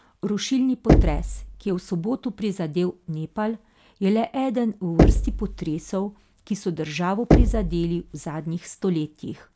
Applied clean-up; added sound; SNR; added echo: none; Knock; -3 dB; none.